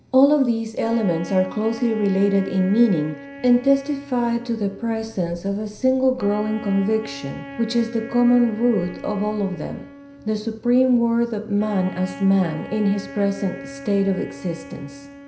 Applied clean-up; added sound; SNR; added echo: none; Wind instrument, woodwind instrument; 16 dB; reverberation time 0.5 s.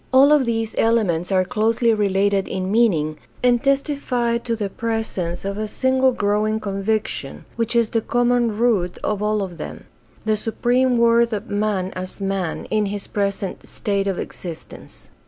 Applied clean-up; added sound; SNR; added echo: none; none; none; none.